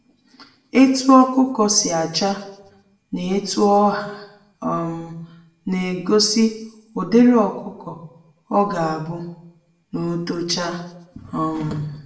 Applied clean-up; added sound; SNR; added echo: none; none; none; reverberation time 0.7 s.